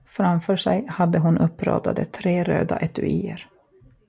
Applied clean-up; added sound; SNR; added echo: none; none; none; none.